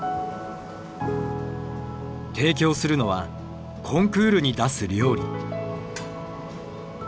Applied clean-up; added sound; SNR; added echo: none; none; none; none.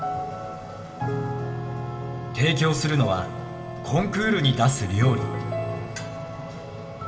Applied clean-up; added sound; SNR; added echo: none; Wind instrument, woodwind instrument; 16 dB; reverberation time 1.8 s.